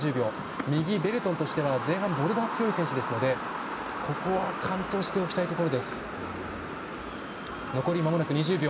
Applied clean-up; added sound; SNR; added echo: none; Rain; 10 dB; none.